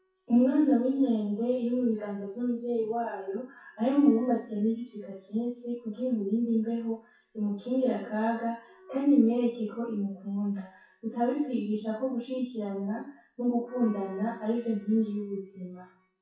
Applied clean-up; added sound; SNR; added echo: classical method WPE with log-MMSE.